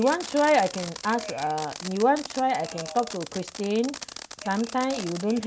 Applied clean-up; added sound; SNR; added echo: none; Fireworks; 13 dB; none.